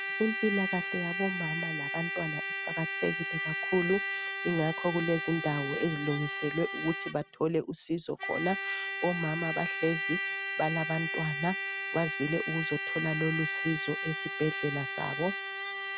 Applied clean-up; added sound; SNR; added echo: none; Trumpet; 2 dB; none.